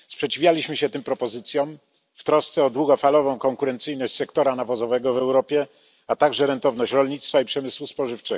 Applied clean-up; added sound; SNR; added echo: none; none; none; none.